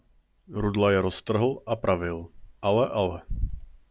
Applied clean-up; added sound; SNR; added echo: none; none; none; none.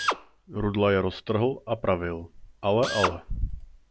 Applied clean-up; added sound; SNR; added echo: none; Drill; 8 dB; none.